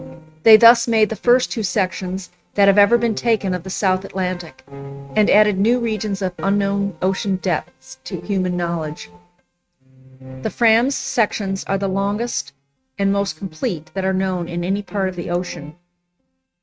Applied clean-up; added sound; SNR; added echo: neural mask model RNNoise.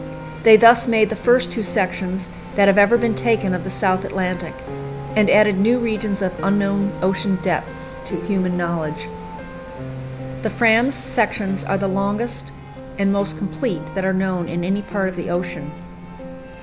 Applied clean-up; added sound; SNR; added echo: none; Piano; 12 dB; none.